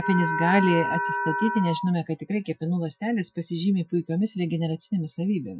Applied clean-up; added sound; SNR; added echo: classical method Wiener filter.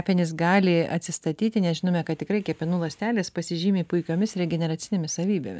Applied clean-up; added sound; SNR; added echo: none; none; none; none.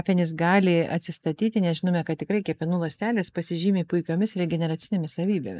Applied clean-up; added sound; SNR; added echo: neural mask model Resemble Enhance denoiser.